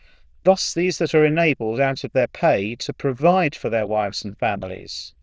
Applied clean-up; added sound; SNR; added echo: neural diffusion model UNIVERSE++.